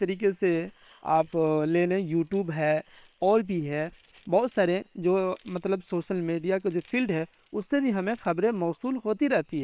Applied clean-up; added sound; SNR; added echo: neural separator model SepFormer WHAM!.